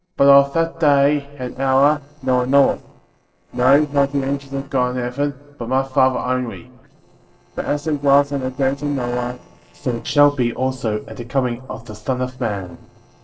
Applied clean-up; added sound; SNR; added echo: neural separator model SepFormer DNS4.